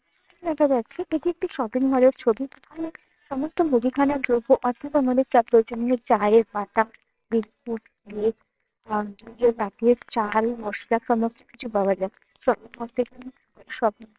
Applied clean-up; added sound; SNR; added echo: neural separator model SepFormer WHAMR!.